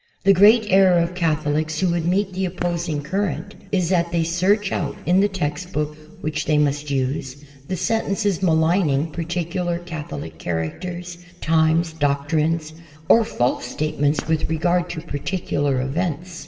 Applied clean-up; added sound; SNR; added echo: none; Fireworks; 18 dB; reverberation time 2.9 s.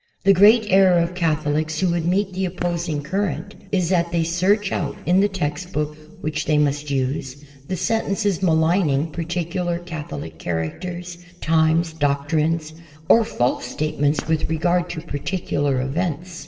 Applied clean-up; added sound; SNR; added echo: neural separator model SepFormer DNS4.